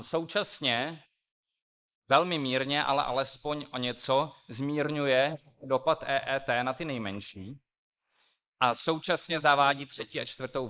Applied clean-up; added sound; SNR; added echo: neural mask model Resemble Enhance denoiser.